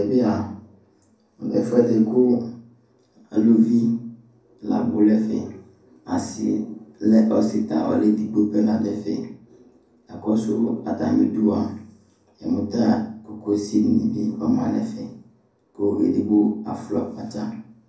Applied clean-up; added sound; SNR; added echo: none; none; none; reverberation time 0.6 s.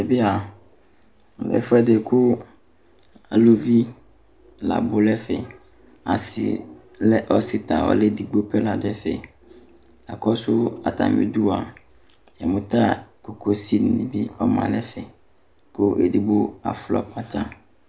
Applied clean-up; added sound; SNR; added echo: none; none; none; none.